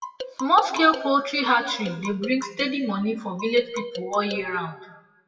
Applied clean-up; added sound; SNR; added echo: classical method WPE with log-MMSE.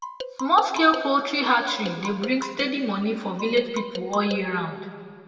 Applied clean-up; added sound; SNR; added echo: none; Marimba, xylophone; 12 dB; reverberation time 1.9 s.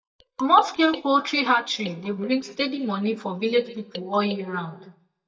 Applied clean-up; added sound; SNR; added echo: neural mask model DeepFilterNet 3.